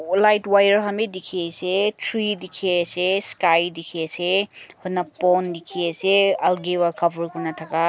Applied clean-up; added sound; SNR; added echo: none; none; none; none.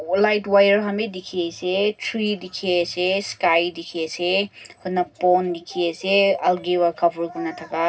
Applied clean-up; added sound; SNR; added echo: none; none; none; reverberation time 0.4 s.